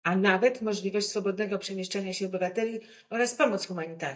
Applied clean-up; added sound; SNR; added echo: neural mask model DeepFilterNet 3.